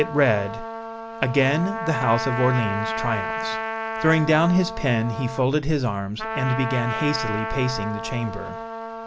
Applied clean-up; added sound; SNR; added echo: none; Trumpet; 6 dB; none.